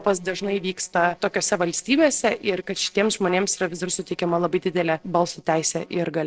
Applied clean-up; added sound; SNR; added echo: neural separator model SepFormer DNS4.